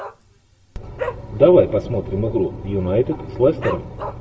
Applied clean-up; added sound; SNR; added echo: none; Dog; 14 dB; reverberation time 1.0 s.